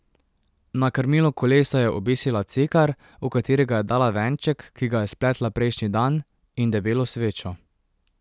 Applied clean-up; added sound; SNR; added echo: none; none; none; none.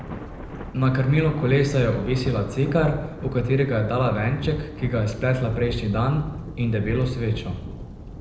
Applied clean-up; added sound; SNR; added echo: none; Thunder; 10 dB; reverberation time 0.8 s.